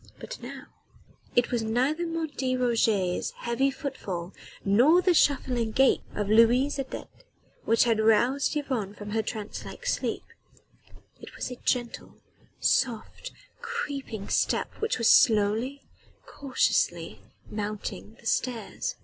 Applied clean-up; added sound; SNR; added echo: none; none; none; none.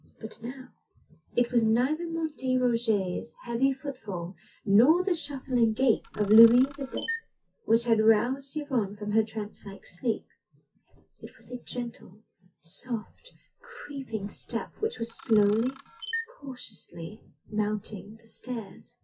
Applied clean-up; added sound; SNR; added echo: classical method WPE with log-MMSE.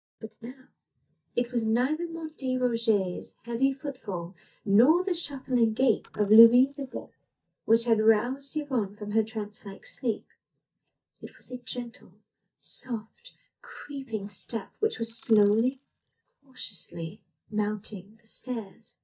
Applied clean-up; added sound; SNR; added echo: neural mask model DeepFilterNet 3.